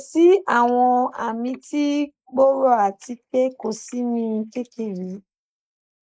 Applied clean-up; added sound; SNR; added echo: neural mask model Resemble Enhance denoiser.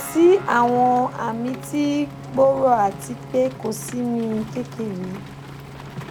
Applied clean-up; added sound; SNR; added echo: none; Rain + Guitar; 14 dB; none.